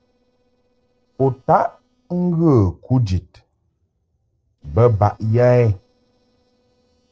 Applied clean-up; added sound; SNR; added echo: neural separator model SepFormer DNS4.